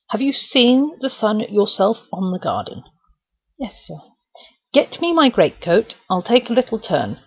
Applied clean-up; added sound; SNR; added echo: none; none; none; none.